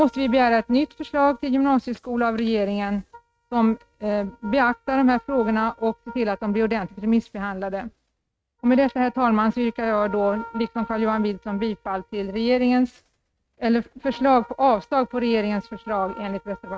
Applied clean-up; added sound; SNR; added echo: neural mask model RNNoise.